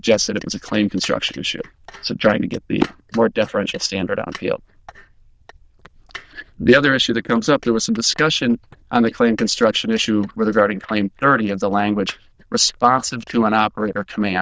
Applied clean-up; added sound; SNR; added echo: neural diffusion model UNIVERSE++.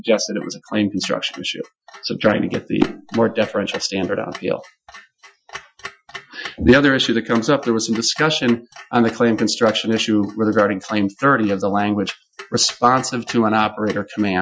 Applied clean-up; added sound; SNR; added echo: classical method Wiener filter.